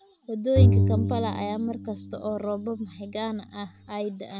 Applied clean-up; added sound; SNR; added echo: none; Bowed string instrument; -4 dB; none.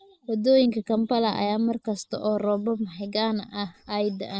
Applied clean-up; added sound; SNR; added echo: neural mask model Resemble Enhance denoiser.